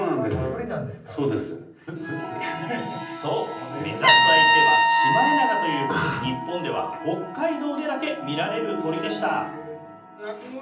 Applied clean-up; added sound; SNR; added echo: none; Trumpet; -2 dB; reverberation time 0.6 s.